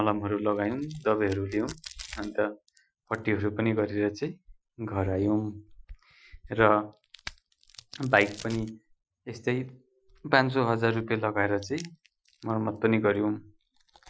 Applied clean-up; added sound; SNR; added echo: classical method Wiener filter.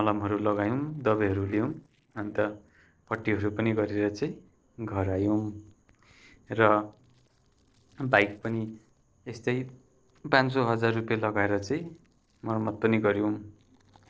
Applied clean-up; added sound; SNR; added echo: neural separator model SepFormer DNS4.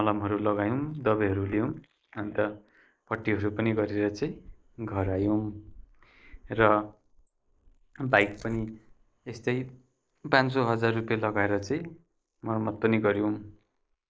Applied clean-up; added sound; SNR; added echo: neural mask model Resemble Enhance denoiser.